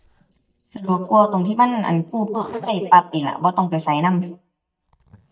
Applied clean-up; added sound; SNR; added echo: neural mask model DeepFilterNet 3.